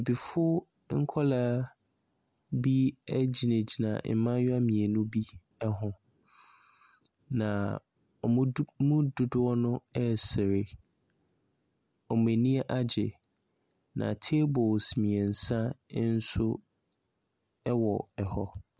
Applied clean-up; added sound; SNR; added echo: none; none; none; none.